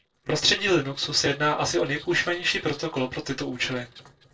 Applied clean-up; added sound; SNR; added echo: neural separator model SepFormer DNS4.